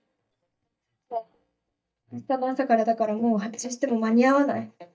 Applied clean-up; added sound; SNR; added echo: neural mask model DeepFilterNet 3.